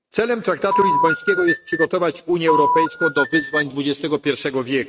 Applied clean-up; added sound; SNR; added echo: neural mask model RNNoise.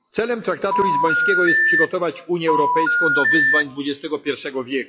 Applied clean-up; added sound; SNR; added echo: classical method log-MMSE.